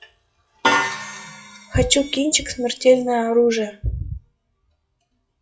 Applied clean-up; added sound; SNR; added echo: classical method WPE with log-MMSE.